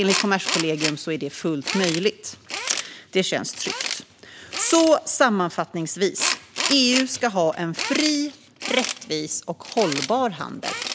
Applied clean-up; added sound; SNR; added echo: none; Tools; 7 dB; none.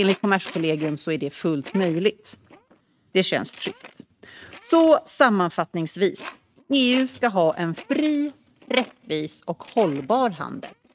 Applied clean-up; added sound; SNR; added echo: neural mask model RNNoise.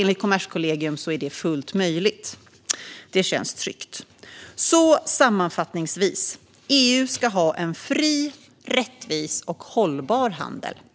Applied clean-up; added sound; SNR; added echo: none; none; none; none.